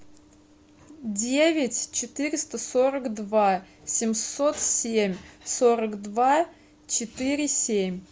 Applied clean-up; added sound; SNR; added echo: none; none; none; none.